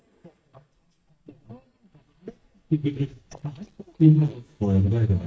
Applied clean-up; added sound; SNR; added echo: neural mask model DeepFilterNet 3.